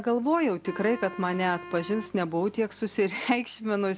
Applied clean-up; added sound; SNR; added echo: none; Wind instrument, woodwind instrument; 17 dB; none.